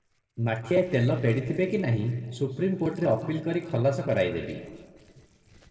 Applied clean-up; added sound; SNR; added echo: neural separator model SepFormer DNS4.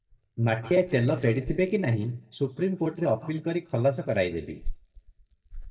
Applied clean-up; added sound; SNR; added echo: neural mask model DeepFilterNet 3.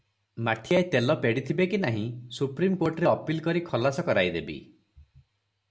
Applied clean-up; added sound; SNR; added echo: none; none; none; none.